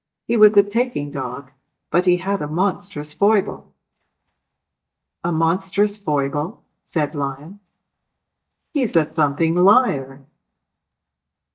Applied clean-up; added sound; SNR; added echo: neural mask model DeepFilterNet 3.